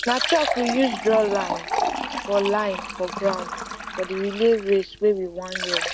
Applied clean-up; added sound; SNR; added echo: none; Fill (with liquid); 5 dB; none.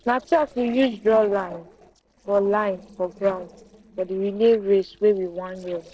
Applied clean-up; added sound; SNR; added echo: neural separator model SepFormer DNS4.